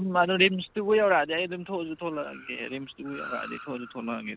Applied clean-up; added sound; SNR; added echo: none; Car; 19 dB; none.